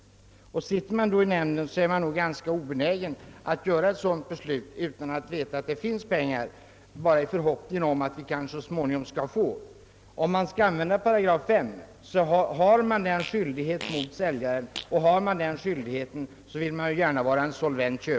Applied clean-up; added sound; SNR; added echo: none; Fart; 15 dB; none.